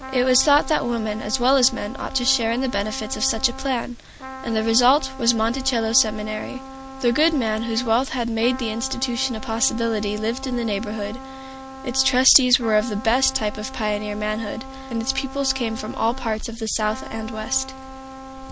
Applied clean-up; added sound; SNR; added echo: none; Trumpet; 14 dB; none.